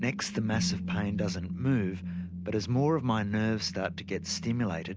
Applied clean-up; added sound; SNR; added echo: none; none; none; none.